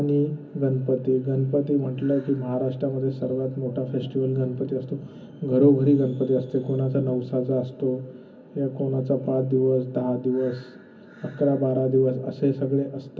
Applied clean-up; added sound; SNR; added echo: none; none; none; reverberation time 0.4 s.